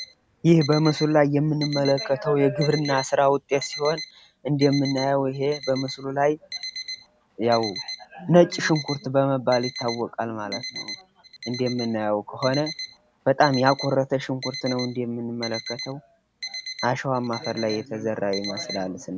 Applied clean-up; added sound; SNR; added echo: none; Alarm; 13 dB; none.